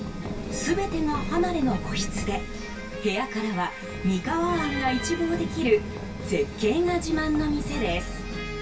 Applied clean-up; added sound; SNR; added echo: none; Run; 6 dB; reverberation time 0.2 s.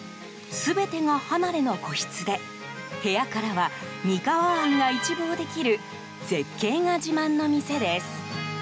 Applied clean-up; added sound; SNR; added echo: none; none; none; none.